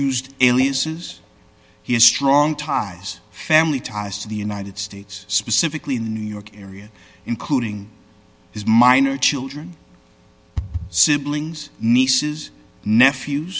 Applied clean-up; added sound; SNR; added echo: none; none; none; none.